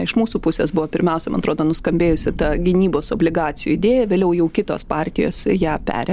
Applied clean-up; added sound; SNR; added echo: none; Thunder; 13 dB; none.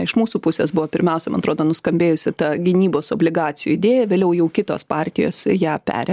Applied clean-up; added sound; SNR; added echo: none; none; none; none.